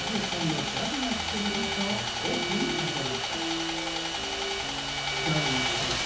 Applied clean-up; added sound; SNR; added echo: none; Sawing; -3 dB; reverberation time 0.6 s.